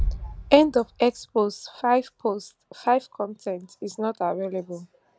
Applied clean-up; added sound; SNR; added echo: none; Bass drum; 12 dB; none.